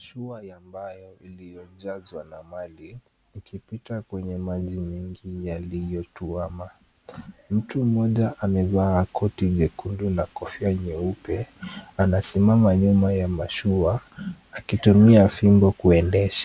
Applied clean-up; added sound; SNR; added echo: none; none; none; none.